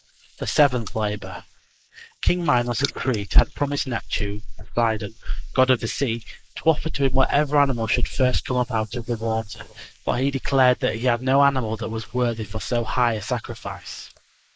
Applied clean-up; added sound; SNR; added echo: neural mask model Resemble Enhance denoiser.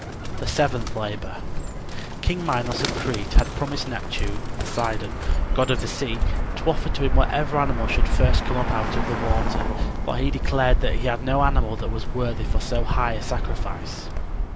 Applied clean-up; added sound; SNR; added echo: none; Bird; -3 dB; none.